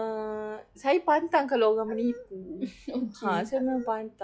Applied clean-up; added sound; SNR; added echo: classical method log-MMSE.